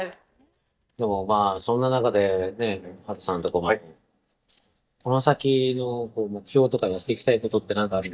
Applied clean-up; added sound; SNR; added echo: neural mask model DeepFilterNet 3.